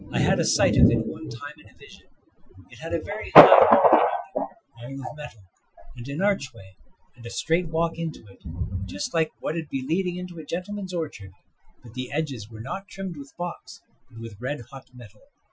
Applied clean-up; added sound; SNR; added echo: classical method Wiener filter.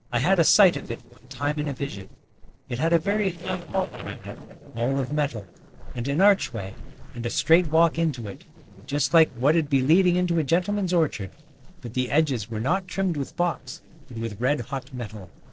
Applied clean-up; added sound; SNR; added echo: neural separator model SepFormer DNS4.